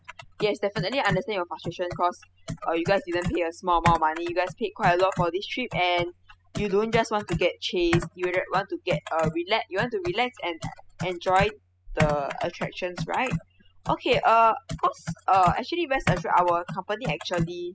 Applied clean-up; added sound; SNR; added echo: classical method spectral subtraction.